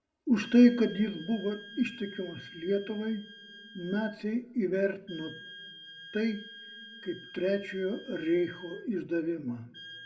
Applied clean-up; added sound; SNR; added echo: none; Wind instrument, woodwind instrument; 18 dB; reverberation time 1.2 s.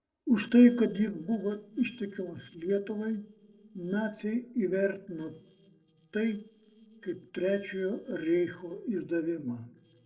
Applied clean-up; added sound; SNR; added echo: neural separator model SepFormer DNS4.